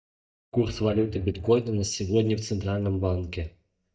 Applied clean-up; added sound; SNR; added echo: neural mask model DeepFilterNet 3.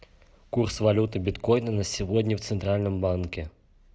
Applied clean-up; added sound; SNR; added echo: none; none; none; none.